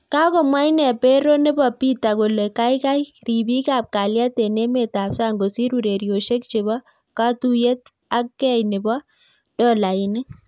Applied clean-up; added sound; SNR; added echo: none; none; none; none.